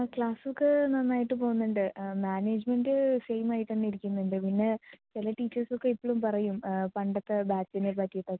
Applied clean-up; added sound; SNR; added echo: none; none; none; none.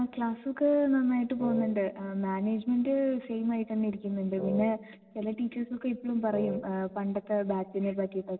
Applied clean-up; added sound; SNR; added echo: none; Wind instrument, woodwind instrument; 9 dB; reverberation time 1.8 s.